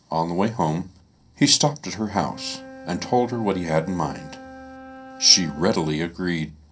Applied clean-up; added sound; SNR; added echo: none; Wind instrument, woodwind instrument; 19 dB; reverberation time 0.3 s.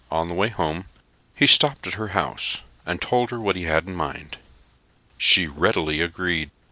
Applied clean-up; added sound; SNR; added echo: none; none; none; none.